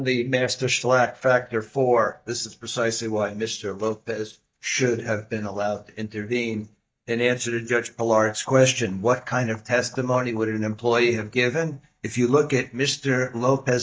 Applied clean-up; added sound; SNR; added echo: neural mask model DeepFilterNet 3.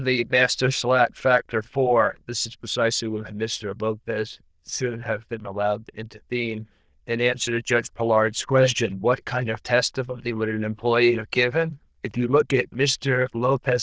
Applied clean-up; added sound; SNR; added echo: neural diffusion model UNIVERSE++.